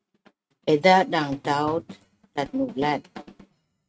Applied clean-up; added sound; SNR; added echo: neural mask model RNNoise.